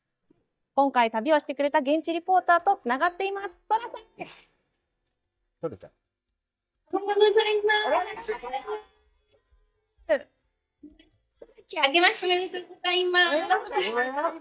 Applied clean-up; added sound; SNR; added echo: neural mask model DeepFilterNet 3.